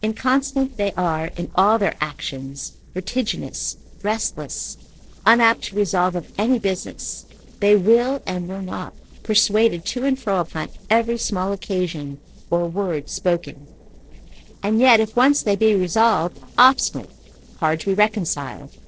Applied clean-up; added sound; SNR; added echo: neural separator model SepFormer DNS4.